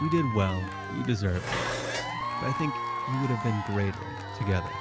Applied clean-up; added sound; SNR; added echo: none; Applause / Crowd / Cheering + Dishes, pots, and pans; 4 dB; none.